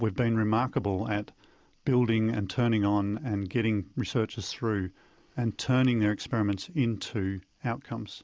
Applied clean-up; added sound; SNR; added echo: none; none; none; none.